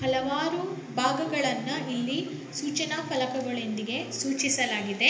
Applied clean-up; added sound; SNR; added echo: none; Marimba, xylophone; 14 dB; reverberation time 1.4 s.